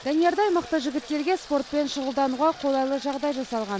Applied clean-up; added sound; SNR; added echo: none; Sink (filling or washing) / Water tap, faucet; 19 dB; none.